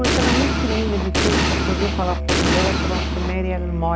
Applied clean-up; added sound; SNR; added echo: none; Explosion + Musical instrument; -5 dB; none.